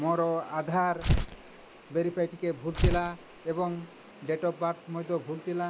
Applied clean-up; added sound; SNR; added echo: none; Tearing; 1 dB; none.